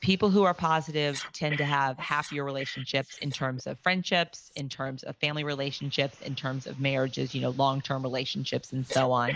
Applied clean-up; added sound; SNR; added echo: neural mask model Resemble Enhance denoiser.